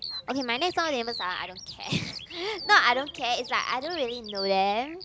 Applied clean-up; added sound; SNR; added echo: none; Bird vocalization, bird call, bird song; 12 dB; none.